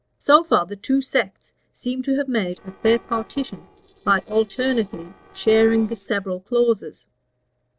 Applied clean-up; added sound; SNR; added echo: neural separator model SepFormer DNS4.